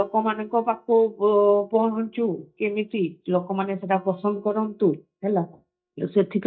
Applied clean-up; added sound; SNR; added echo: neural mask model DeepFilterNet 3.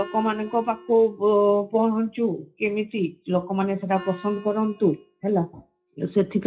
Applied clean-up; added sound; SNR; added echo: classical method WPE with log-MMSE.